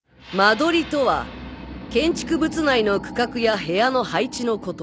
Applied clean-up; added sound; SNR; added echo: none; none; none; none.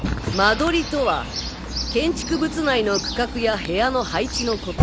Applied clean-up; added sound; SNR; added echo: none; Chirp, tweet; 5 dB; none.